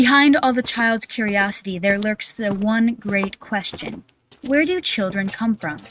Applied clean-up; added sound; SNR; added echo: neural mask model RNNoise.